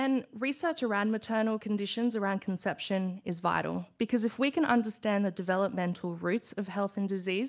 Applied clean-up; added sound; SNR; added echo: none; none; none; none.